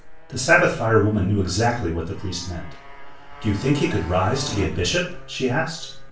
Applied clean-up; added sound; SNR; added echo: none; Motorcycle; 19 dB; reverberation time 0.3 s.